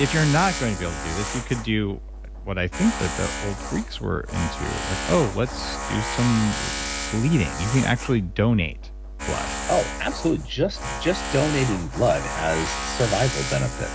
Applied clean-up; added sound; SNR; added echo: none; Tools; 6 dB; none.